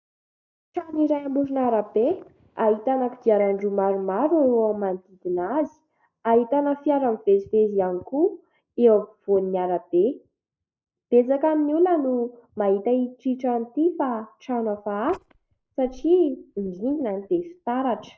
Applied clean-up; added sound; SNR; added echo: neural mask model DeepFilterNet 3.